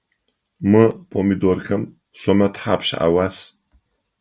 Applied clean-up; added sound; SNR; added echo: none; none; none; none.